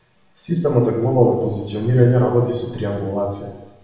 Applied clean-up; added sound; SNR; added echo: none; none; none; reverberation time 0.9 s.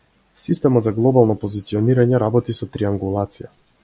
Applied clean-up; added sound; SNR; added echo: none; none; none; none.